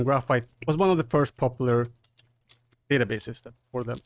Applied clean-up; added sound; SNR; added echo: neural mask model RNNoise.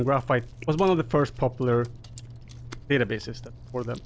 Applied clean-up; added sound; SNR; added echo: none; Chewing, mastication; 15 dB; none.